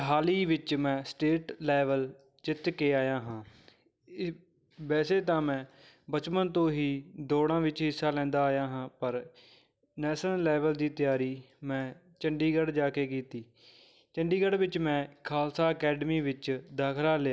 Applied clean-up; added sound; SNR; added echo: none; none; none; none.